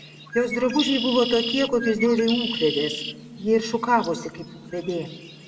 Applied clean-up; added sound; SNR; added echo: none; Bird; 9 dB; reverberation time 1.1 s.